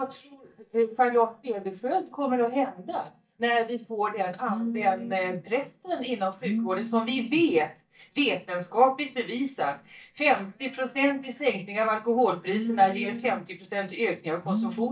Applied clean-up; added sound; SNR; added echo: neural mask model DeepFilterNet 3.